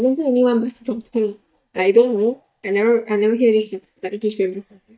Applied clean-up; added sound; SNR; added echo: neural mask model DeepFilterNet 3.